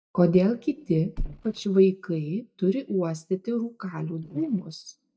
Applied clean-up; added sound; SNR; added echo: neural mask model DeepFilterNet 3.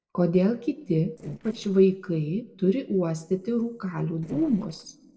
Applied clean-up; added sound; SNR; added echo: neural separator model SepFormer DNS4.